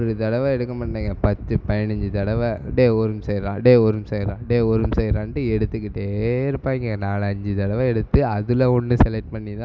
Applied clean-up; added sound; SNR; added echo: none; none; none; none.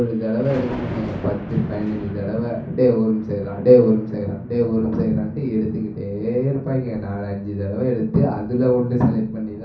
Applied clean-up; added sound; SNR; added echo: none; Thunder; 17 dB; reverberation time 0.6 s.